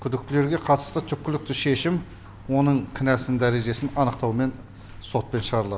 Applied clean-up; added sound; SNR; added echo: none; none; none; none.